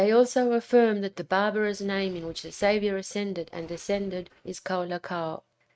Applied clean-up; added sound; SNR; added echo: neural mask model RNNoise.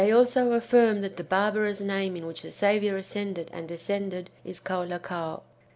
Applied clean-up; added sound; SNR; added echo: none; none; none; none.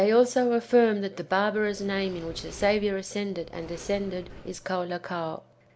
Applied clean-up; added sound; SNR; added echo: none; Sliding door; 19 dB; none.